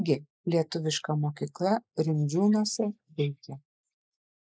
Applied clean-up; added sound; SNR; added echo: neural mask model Resemble Enhance denoiser.